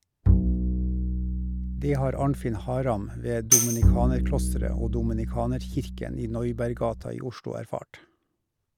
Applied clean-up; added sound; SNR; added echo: none; Tambourine + Bowed string instrument; -4 dB; none.